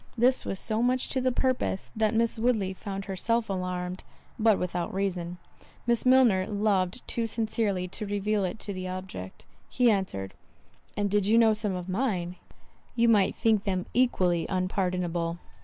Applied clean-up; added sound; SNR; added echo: none; none; none; none.